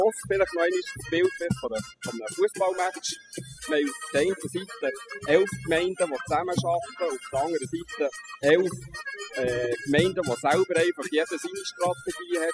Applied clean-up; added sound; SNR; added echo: classical method spectral subtraction.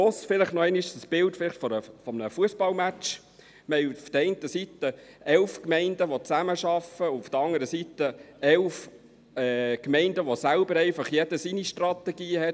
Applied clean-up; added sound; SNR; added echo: none; none; none; none.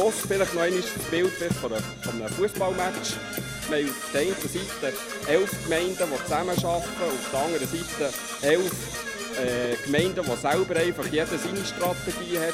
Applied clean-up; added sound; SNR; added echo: none; Brass instrument / Percussion; 6 dB; none.